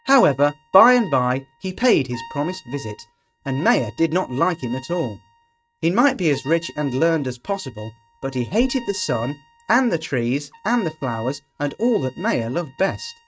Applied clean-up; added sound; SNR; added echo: neural mask model RNNoise.